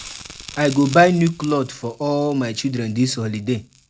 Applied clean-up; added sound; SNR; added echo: none; Crackle; 20 dB; none.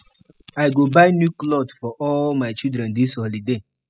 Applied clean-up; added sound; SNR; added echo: classical method spectral subtraction.